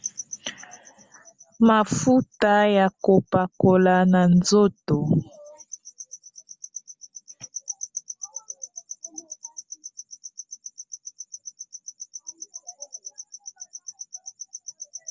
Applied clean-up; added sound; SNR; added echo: none; none; none; none.